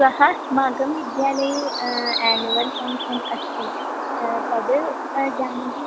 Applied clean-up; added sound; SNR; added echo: none; Bird; 4 dB; none.